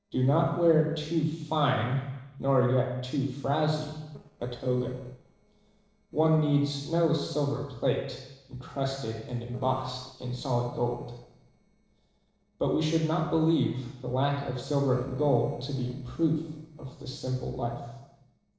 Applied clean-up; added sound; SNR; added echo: neural separator model SepFormer DNS4.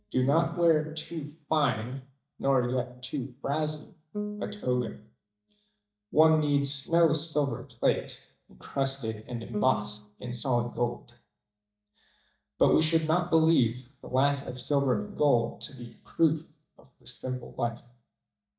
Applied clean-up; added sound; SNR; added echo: neural mask model DeepFilterNet 3.